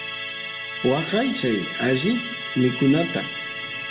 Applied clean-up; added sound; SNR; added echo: none; Musical instrument; 7 dB; reverberation time 1.3 s.